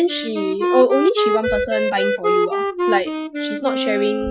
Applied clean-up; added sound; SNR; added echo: classical method Wiener filter.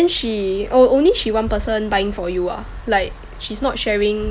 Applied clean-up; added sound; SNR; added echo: none; none; none; none.